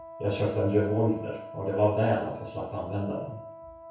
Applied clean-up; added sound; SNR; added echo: none; Wind instrument, woodwind instrument; 14 dB; reverberation time 0.6 s.